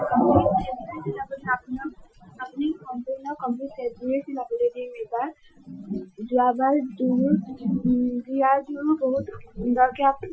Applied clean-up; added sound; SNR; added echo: classical method Wiener filter.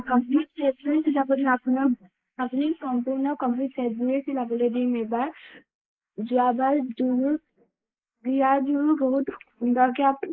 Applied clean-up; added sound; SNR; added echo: neural mask model Resemble Enhance denoiser.